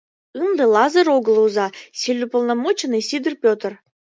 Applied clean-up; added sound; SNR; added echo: none; none; none; none.